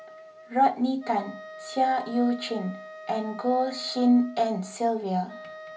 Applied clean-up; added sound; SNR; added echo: none; Wind instrument, woodwind instrument; 17 dB; reverberation time 0.3 s.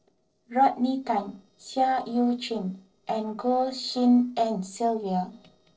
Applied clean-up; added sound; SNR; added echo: neural separator model SepFormer DNS4.